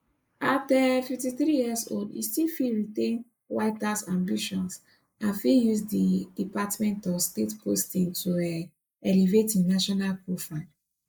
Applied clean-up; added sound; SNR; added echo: neural mask model Resemble Enhance denoiser.